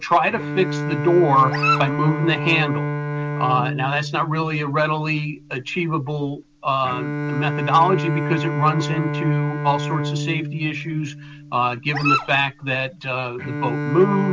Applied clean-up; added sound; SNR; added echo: none; Bowed string instrument + Dog; 4 dB; none.